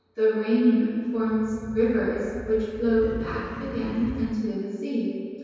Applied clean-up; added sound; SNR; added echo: none; Animal; 13 dB; reverberation time 2.2 s.